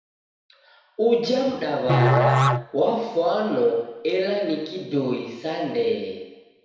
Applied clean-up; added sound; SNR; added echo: none; Musical instrument; -1 dB; reverberation time 1.0 s.